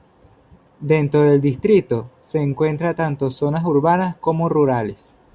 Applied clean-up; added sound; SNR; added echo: none; none; none; none.